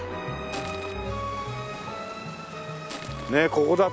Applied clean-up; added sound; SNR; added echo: none; Crushing; 12 dB; none.